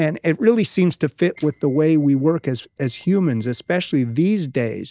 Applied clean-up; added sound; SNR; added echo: neural mask model DeepFilterNet 3.